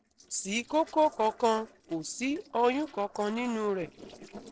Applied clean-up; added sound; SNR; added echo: neural separator model SepFormer DNS4.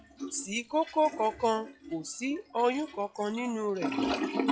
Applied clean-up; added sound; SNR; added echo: classical method log-MMSE.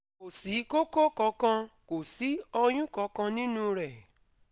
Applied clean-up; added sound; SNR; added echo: none; none; none; none.